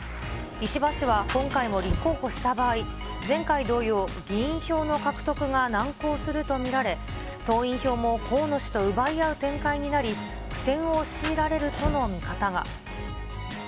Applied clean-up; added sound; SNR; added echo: none; Rain; 13 dB; none.